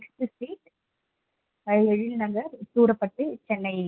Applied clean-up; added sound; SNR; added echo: none; none; none; none.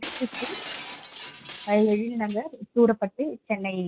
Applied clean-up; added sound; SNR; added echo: none; Shatter; 12 dB; none.